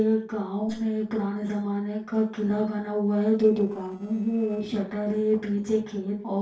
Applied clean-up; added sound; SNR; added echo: neural separator model SepFormer DNS4.